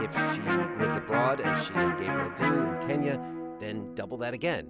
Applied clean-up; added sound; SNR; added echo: none; Electric guitar; -2 dB; none.